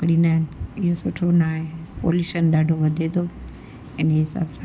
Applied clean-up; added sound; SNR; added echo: none; none; none; none.